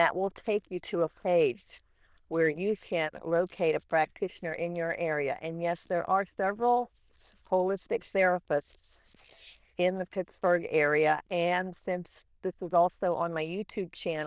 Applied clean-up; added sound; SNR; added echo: neural diffusion model UNIVERSE++.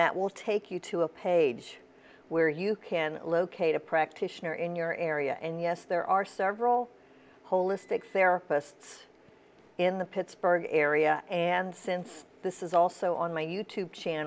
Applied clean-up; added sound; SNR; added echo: none; none; none; none.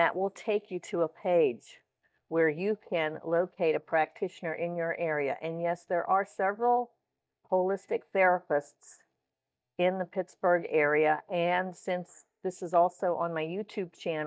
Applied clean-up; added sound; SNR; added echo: neural mask model DeepFilterNet 3.